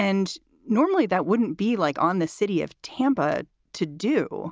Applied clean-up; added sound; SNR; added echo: none; none; none; none.